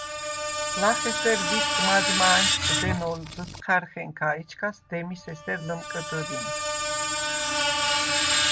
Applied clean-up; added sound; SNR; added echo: none; Screech; -3 dB; none.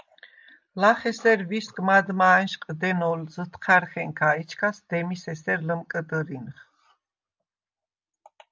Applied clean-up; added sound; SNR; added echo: none; none; none; none.